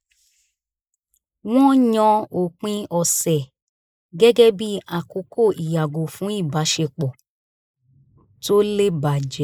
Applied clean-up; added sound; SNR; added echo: neural mask model Resemble Enhance denoiser.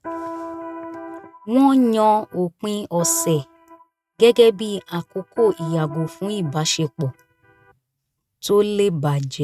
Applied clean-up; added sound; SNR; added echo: neural mask model RNNoise.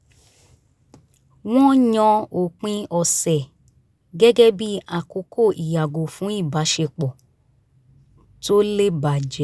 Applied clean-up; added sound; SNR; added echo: none; none; none; none.